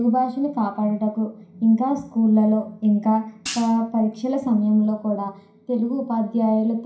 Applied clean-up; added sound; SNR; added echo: none; Hi-hat; 14 dB; reverberation time 0.5 s.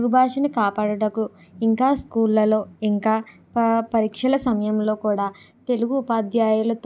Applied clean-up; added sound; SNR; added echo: none; none; none; none.